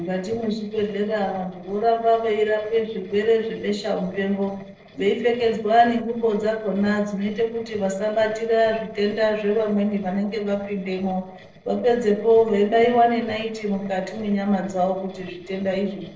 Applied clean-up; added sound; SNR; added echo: neural separator model SepFormer DNS4.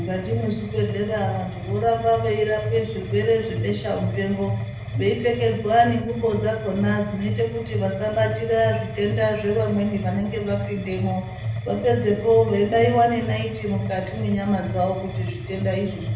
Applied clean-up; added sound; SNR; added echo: none; Mechanisms; 6 dB; reverberation time 0.7 s.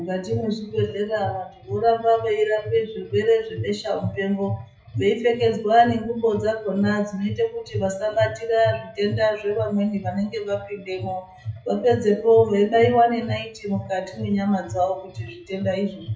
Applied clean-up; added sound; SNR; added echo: classical method WPE with log-MMSE.